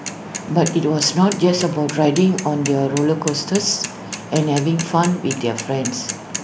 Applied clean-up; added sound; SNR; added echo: none; Mechanisms / Bicycle; 13 dB; none.